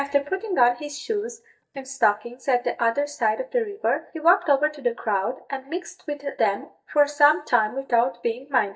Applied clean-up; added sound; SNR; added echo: neural mask model DeepFilterNet 3.